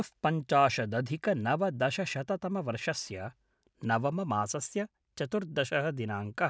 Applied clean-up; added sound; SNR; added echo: none; none; none; none.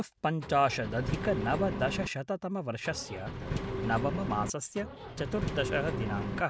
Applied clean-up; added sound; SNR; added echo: none; Engine; 4 dB; none.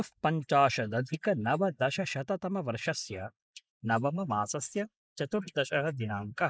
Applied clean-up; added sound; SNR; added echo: neural mask model Resemble Enhance denoiser.